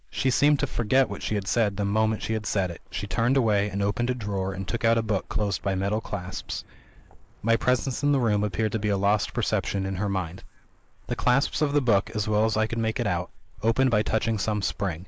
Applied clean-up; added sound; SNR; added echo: neural mask model Resemble Enhance denoiser.